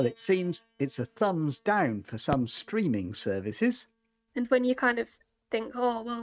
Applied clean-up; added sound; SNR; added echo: neural mask model RNNoise.